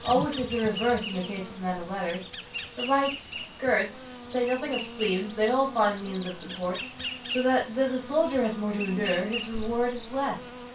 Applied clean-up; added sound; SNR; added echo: none; Insect; 10 dB; reverberation time 0.2 s.